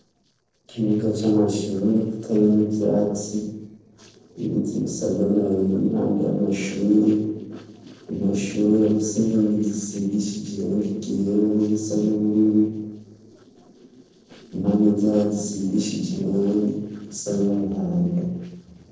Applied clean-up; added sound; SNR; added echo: neural separator model SepFormer DNS4.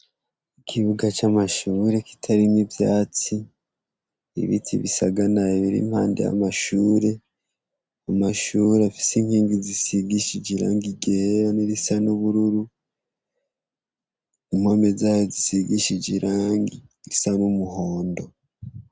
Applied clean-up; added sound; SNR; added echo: none; none; none; none.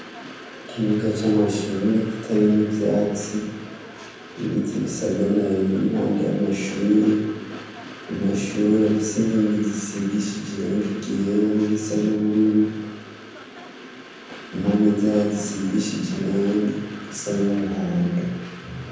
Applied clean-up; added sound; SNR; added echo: none; Train; 17 dB; reverberation time 1.1 s.